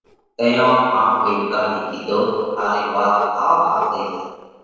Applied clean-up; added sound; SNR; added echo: neural separator model SepFormer DNS4.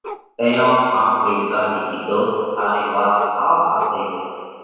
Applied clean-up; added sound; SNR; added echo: none; Bark; 16 dB; reverberation time 1.9 s.